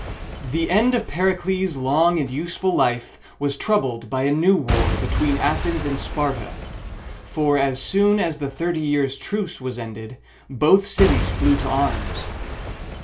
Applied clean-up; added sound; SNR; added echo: none; Shatter / Crushing / Boom; 7 dB; reverberation time 0.2 s.